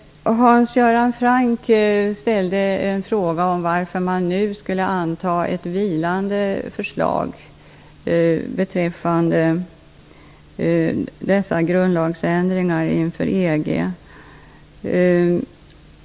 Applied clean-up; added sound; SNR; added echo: none; none; none; none.